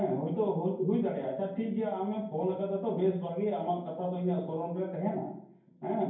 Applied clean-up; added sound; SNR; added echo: none; none; none; reverberation time 0.9 s.